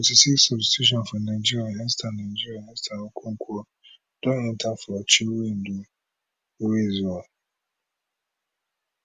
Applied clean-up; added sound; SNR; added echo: none; none; none; none.